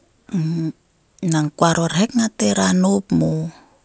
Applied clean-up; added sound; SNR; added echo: none; none; none; none.